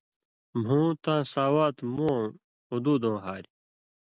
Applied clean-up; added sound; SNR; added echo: none; none; none; none.